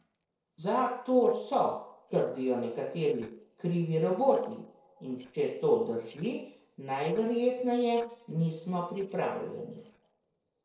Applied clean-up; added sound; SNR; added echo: neural separator model SepFormer DNS4.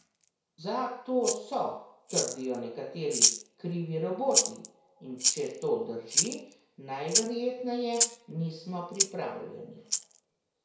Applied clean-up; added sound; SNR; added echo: none; Rattle (instrument); -1 dB; reverberation time 0.6 s.